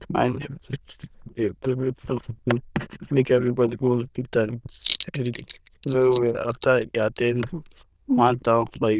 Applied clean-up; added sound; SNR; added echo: neural diffusion model UNIVERSE++.